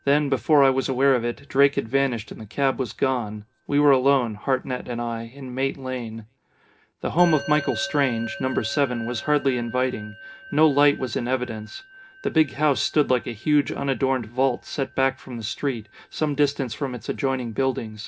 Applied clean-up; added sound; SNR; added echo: none; Musical instrument; 19 dB; reverberation time 0.3 s.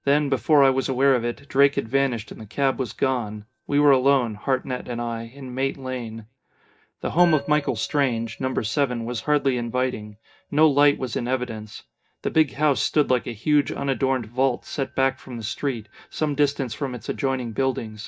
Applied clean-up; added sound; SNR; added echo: neural mask model DeepFilterNet 3.